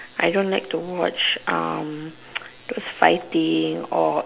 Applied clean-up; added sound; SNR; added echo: none; none; none; none.